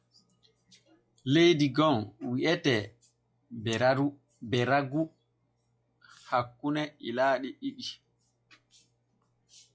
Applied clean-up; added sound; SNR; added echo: classical method log-MMSE.